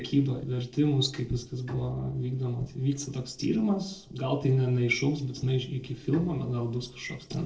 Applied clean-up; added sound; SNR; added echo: neural separator model SepFormer DNS4.